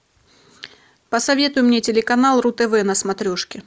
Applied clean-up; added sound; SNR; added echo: none; none; none; none.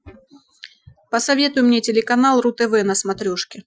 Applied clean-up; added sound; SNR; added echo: classical method Wiener filter.